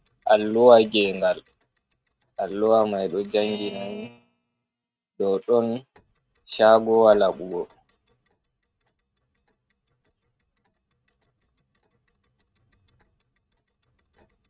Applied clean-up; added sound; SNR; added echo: neural mask model RNNoise.